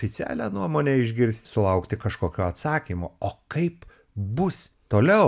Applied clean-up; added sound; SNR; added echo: none; none; none; none.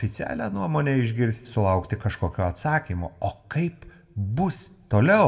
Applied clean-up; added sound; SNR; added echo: none; none; none; reverberation time 0.3 s.